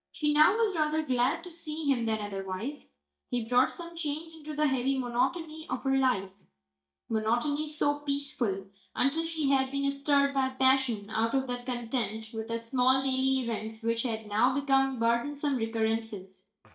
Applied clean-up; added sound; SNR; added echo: neural mask model DeepFilterNet 3.